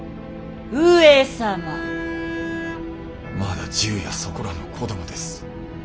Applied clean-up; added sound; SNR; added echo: none; Bowed string instrument; 10 dB; none.